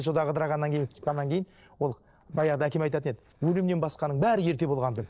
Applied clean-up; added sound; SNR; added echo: neural separator model SepFormer DNS4.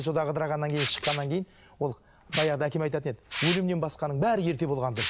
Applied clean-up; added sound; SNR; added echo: none; Liquid; 5 dB; none.